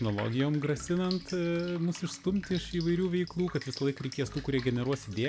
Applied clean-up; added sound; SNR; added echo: none; Drip; 17 dB; none.